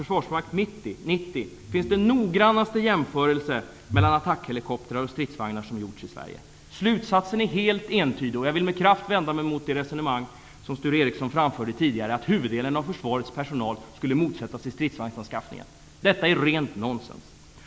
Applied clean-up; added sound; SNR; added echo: none; none; none; none.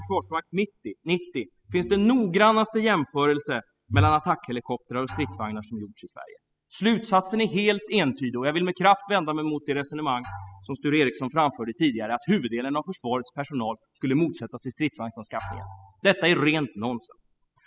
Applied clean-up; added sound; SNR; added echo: classical method spectral subtraction.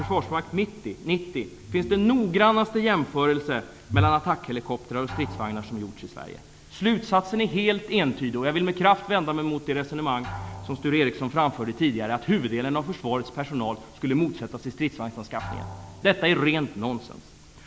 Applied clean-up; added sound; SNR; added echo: none; Drum; 19 dB; none.